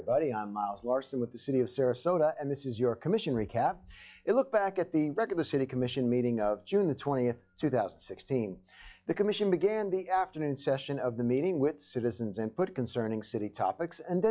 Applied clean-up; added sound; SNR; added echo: classical method log-MMSE.